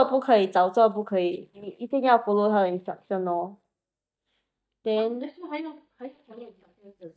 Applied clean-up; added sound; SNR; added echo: neural mask model DeepFilterNet 3.